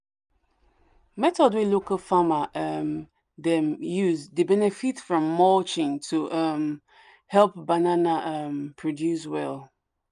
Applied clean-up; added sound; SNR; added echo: none; none; none; none.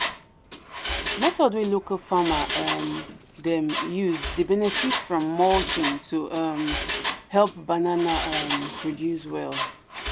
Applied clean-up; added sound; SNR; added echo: none; Mechanisms; 4 dB; none.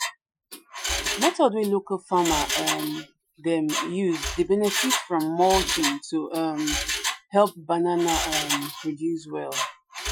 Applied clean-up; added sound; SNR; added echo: classical method Wiener filter.